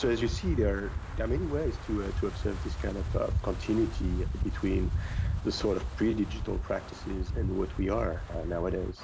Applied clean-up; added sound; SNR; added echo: none; Wind; 1 dB; none.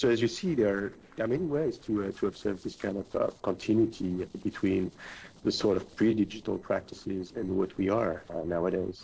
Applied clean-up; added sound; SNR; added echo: neural separator model SepFormer DNS4.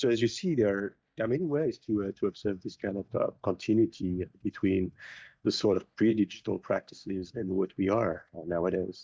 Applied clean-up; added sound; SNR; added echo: neural mask model DeepFilterNet 3.